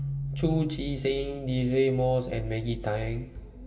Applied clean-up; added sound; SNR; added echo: none; Keyboard (musical); 10 dB; reverberation time 2.1 s.